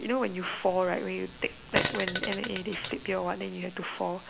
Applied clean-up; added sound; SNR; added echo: none; Fart; 4 dB; none.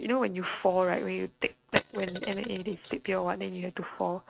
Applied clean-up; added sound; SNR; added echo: neural mask model RNNoise.